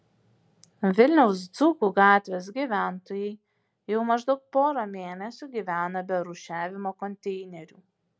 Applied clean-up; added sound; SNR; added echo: none; none; none; none.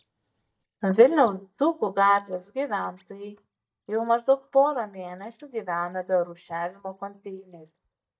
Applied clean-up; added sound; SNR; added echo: neural mask model DeepFilterNet 3.